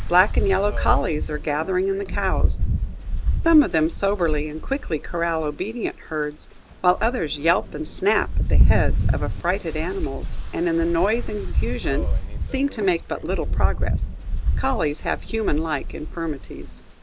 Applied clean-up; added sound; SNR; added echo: none; Rain; -1 dB; none.